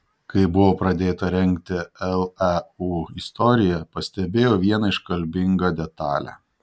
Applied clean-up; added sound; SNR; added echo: none; none; none; none.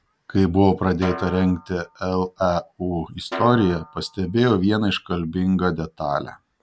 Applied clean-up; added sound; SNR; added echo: none; Snare drum; 15 dB; none.